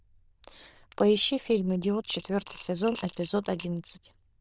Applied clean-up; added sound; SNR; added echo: neural diffusion model UNIVERSE++.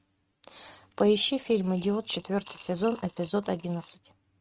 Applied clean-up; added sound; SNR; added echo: neural mask model RNNoise.